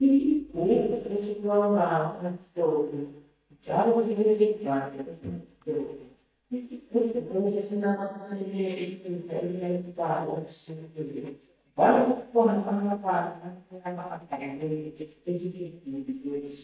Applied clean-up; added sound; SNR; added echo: neural mask model DeepFilterNet 3.